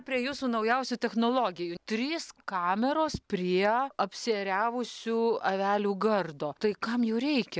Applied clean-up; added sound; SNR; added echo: none; none; none; none.